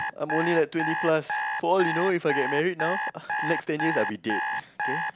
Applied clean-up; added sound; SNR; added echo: none; Alarm; 2 dB; none.